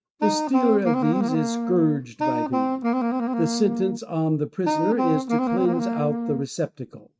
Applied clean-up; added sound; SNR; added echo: neural mask model RNNoise.